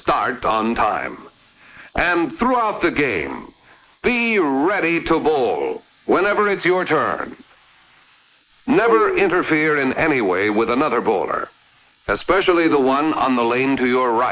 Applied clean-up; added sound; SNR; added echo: neural mask model Resemble Enhance denoiser.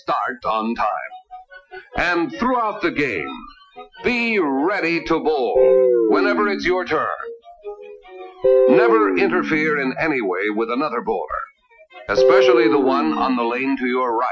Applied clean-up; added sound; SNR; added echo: classical method Wiener filter.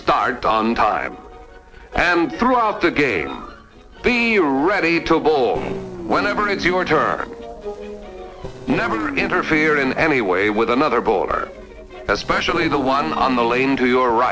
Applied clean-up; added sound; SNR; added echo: neural separator model SepFormer DNS4.